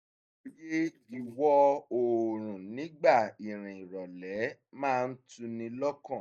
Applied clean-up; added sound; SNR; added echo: neural mask model Resemble Enhance denoiser.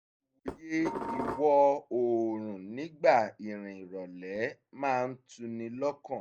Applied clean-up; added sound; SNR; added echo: none; Dishes, pots, and pans; 6 dB; none.